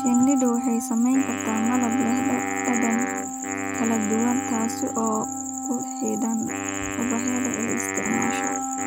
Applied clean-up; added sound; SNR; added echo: none; Wind instrument, woodwind instrument + Wind instrument, woodwind instrument; 4 dB; none.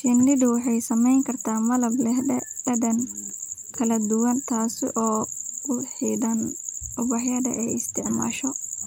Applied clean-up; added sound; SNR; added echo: none; none; none; none.